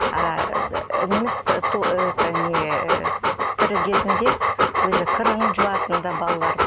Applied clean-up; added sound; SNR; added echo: none; Dog; -4 dB; none.